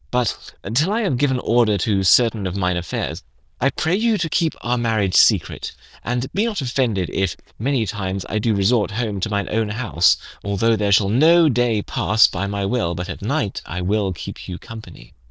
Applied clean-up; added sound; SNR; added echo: neural diffusion model UNIVERSE++.